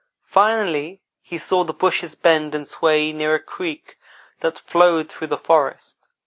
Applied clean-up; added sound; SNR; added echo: none; none; none; none.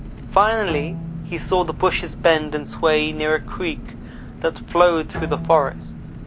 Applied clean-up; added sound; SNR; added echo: none; Engine + Bowed string instrument; 10 dB; none.